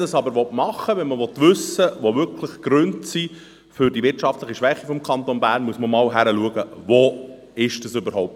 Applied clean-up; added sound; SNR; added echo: none; none; none; none.